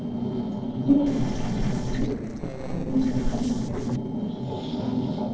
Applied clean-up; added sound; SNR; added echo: neural separator model SepFormer DNS4.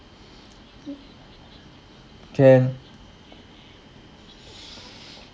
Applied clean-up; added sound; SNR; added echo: none; none; none; none.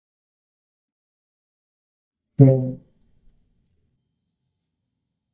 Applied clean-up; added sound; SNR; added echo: neural mask model DeepFilterNet 3.